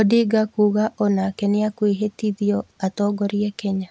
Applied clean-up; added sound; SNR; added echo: none; none; none; none.